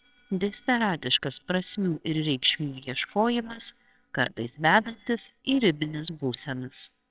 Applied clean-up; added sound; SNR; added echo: neural separator model SepFormer WHAMR!.